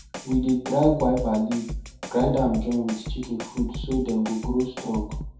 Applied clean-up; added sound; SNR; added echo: none; Drum kit; 9 dB; reverberation time 0.5 s.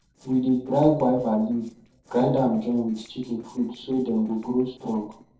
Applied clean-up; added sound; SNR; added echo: neural separator model SepFormer DNS4.